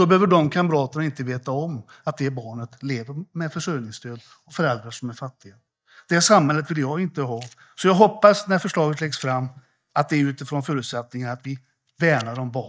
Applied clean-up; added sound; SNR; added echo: neural mask model DeepFilterNet 3.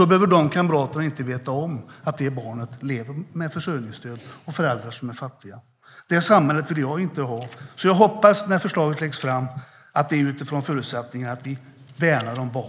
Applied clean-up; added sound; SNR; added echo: neural mask model Resemble Enhance denoiser.